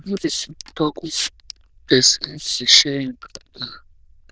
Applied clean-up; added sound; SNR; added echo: neural diffusion model UNIVERSE++.